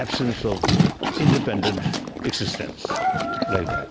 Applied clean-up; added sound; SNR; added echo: none; Livestock, farm animals, working animals; -4 dB; none.